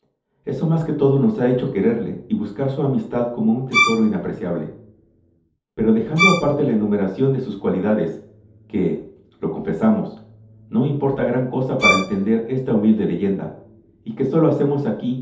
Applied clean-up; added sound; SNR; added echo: none; Bowed string instrument; 0 dB; reverberation time 0.6 s.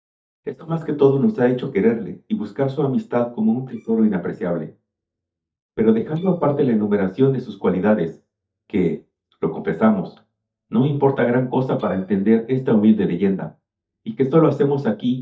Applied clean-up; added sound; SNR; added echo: neural mask model DeepFilterNet 3.